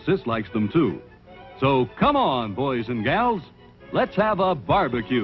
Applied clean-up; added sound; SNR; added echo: none; none; none; none.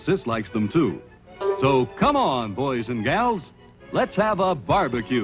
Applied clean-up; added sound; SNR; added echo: none; Bowed string instrument; 10 dB; none.